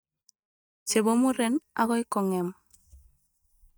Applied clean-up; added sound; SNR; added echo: neural mask model DeepFilterNet 3.